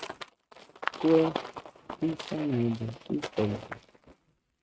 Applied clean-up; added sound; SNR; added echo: neural mask model RNNoise.